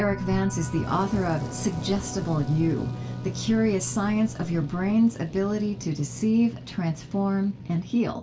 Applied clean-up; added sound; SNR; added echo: none; Fire; 16 dB; reverberation time 0.2 s.